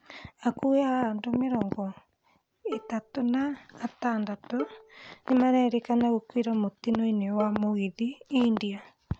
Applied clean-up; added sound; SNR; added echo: none; Bowed string instrument; 16 dB; none.